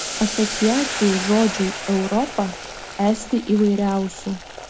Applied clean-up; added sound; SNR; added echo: none; Boiling; 9 dB; none.